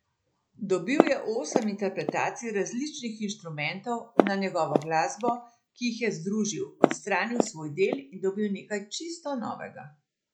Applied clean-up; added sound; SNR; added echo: none; Walk, footsteps; -1 dB; none.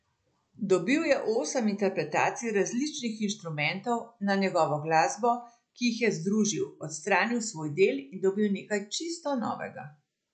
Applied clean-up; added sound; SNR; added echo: none; none; none; none.